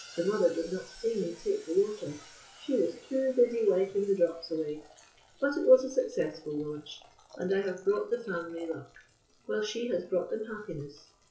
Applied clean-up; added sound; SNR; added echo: classical method WPE with log-MMSE.